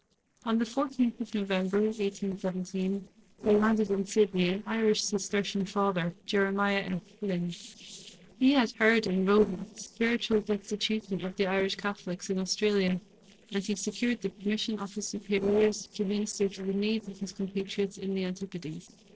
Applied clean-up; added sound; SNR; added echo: neural separator model SepFormer DNS4.